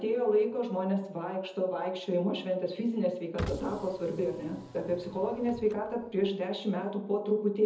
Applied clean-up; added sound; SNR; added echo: none; Car; 13 dB; reverberation time 0.7 s.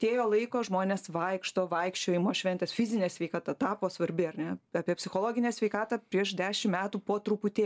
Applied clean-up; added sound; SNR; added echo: none; none; none; none.